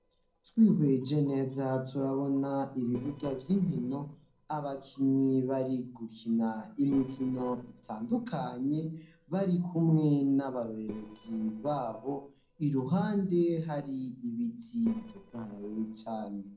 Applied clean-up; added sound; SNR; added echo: neural separator model SepFormer DNS4.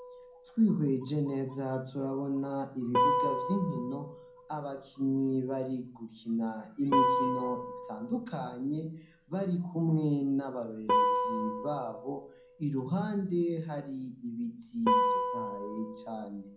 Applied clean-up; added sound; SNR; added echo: none; Guitar; 2 dB; reverberation time 0.6 s.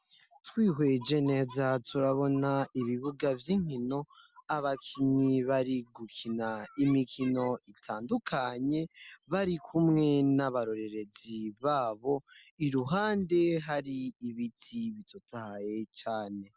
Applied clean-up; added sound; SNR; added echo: none; none; none; none.